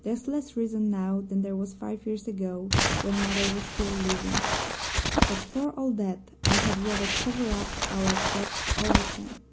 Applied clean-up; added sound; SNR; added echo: none; Crumpling, crinkling; -3 dB; none.